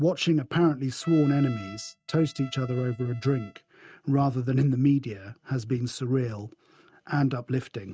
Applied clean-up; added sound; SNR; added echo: neural mask model RNNoise.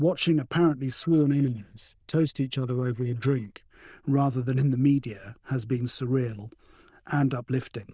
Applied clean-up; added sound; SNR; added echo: neural diffusion model UNIVERSE++.